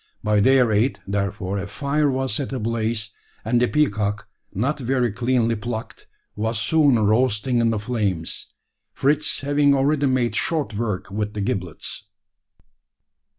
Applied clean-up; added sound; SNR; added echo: none; none; none; none.